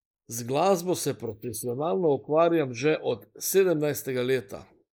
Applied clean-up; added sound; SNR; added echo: neural mask model Resemble Enhance denoiser.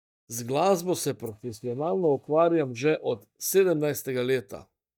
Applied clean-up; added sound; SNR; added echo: neural mask model DeepFilterNet 3.